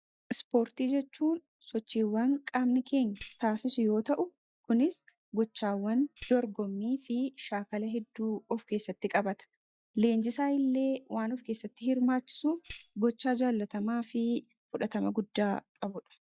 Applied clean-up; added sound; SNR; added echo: classical method log-MMSE.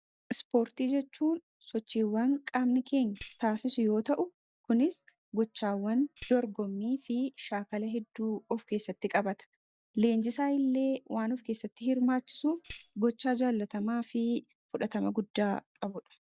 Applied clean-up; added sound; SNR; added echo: none; Tambourine; 7 dB; none.